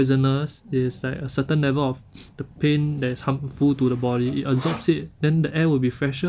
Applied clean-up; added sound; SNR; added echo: none; Sawing; 19 dB; none.